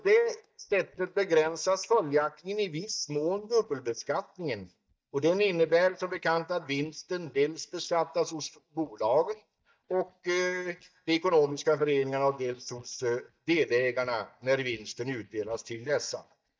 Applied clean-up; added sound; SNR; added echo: neural mask model DeepFilterNet 3.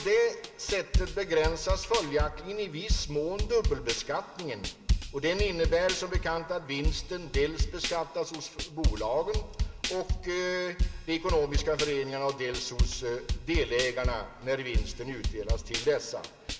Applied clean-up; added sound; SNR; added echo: none; Drum / Drum kit; 1 dB; reverberation time 1.7 s.